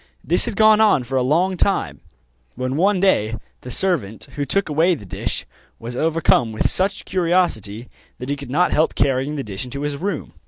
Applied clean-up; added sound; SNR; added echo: none; none; none; none.